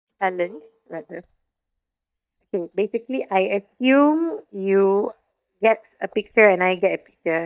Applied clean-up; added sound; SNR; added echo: neural mask model DeepFilterNet 3.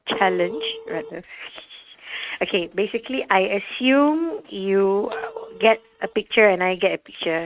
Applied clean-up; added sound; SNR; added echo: neural mask model RNNoise.